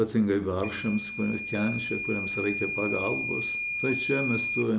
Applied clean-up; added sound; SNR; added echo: none; Microwave oven / Alarm; 4 dB; none.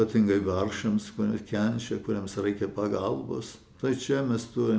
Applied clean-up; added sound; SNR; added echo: none; none; none; none.